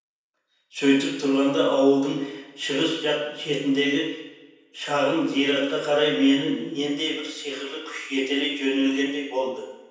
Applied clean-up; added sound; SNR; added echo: none; none; none; reverberation time 0.9 s.